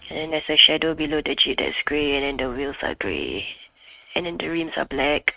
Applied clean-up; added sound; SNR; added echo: neural mask model RNNoise.